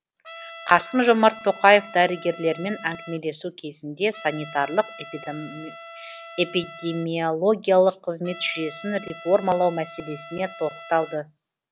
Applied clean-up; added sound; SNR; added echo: none; Trumpet; 17 dB; none.